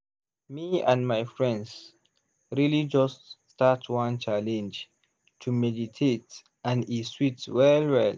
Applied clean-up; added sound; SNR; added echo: none; none; none; none.